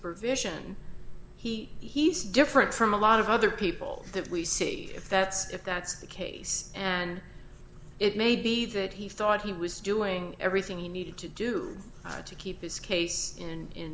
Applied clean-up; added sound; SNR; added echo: none; none; none; none.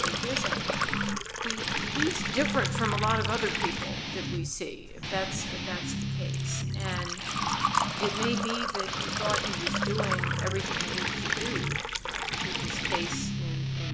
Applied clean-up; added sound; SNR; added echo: none; Liquid + Guitar; -5 dB; none.